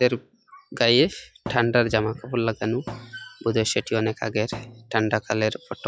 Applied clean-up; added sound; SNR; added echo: classical method log-MMSE.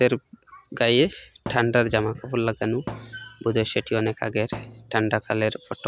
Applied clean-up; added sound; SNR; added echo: none; Thump, thud; 16 dB; none.